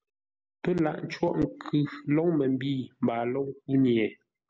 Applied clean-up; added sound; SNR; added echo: none; none; none; none.